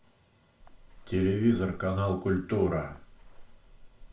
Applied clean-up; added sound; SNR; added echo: none; Water / Splash, splatter; 18 dB; reverberation time 0.3 s.